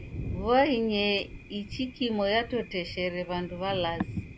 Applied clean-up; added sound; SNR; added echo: none; Thunder; 12 dB; none.